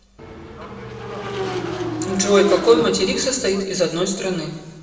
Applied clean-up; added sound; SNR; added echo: none; Motorcycle / Engine; 6 dB; reverberation time 1.1 s.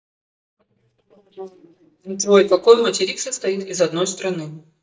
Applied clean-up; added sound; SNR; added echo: neural mask model DeepFilterNet 3.